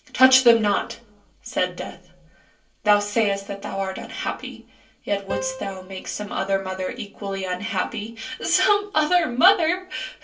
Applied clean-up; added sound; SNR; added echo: none; Piano; 14 dB; reverberation time 0.3 s.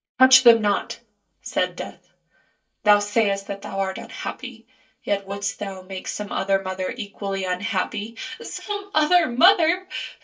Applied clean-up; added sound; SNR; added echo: neural mask model DeepFilterNet 3.